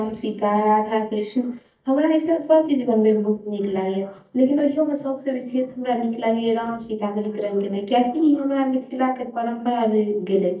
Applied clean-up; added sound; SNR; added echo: neural mask model DeepFilterNet 3.